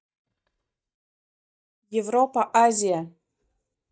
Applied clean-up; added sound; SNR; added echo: neural mask model DeepFilterNet 3.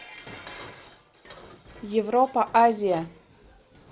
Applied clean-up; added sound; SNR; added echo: none; Dishes, pots, and pans; 20 dB; none.